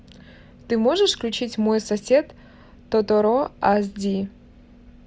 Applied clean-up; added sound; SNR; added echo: none; none; none; none.